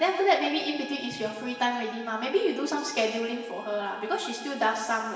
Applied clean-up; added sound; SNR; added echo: none; Trumpet; 17 dB; reverberation time 1.2 s.